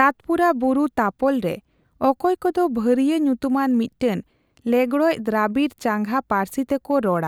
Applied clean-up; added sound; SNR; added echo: none; none; none; none.